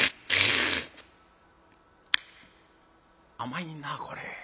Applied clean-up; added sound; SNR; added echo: none; none; none; none.